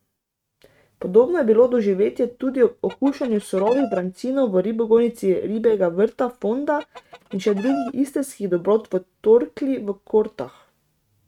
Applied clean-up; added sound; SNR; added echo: neural mask model RNNoise.